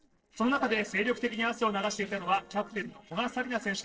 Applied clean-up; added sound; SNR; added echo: neural separator model SepFormer DNS4.